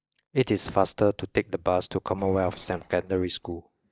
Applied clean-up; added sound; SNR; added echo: neural mask model DeepFilterNet 3.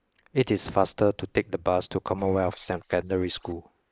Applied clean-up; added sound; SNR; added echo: neural mask model Resemble Enhance denoiser.